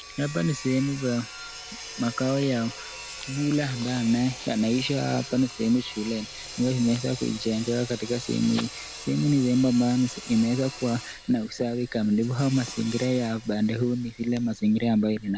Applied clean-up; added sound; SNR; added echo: none; Sawing; 15 dB; none.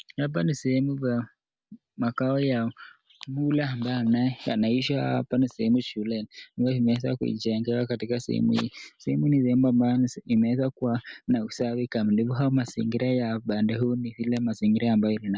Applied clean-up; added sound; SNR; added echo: none; none; none; none.